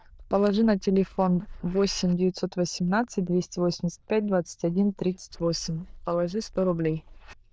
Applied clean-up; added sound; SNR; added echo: neural diffusion model UNIVERSE++.